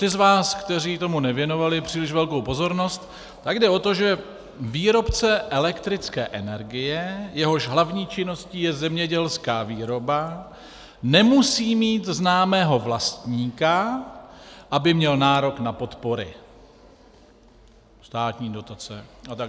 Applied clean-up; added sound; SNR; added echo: none; none; none; none.